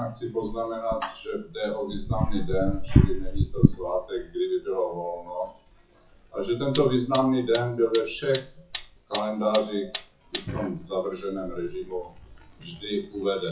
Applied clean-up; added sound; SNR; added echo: classical method WPE with log-MMSE.